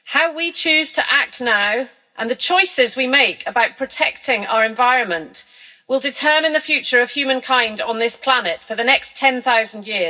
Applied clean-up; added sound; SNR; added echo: none; none; none; reverberation time 0.4 s.